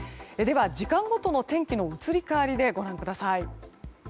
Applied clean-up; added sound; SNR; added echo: none; none; none; none.